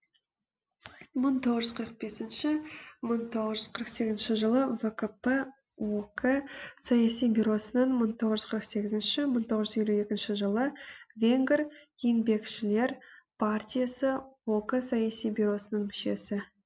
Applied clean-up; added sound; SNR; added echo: none; none; none; none.